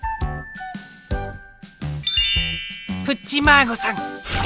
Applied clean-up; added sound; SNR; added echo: none; none; none; none.